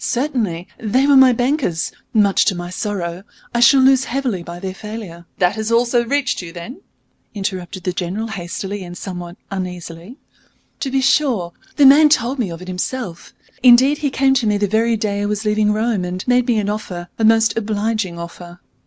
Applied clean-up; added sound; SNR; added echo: none; none; none; none.